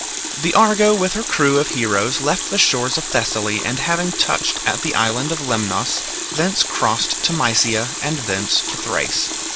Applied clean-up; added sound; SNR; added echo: none; Water tap, faucet; 6 dB; none.